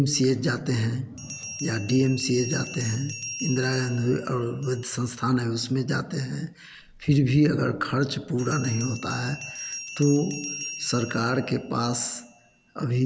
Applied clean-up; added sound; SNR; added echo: none; Bell; 14 dB; none.